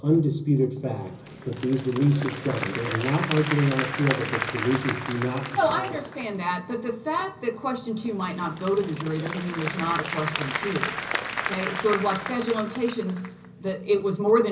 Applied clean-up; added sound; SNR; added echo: none; Applause / Crowd; 8 dB; reverberation time 0.5 s.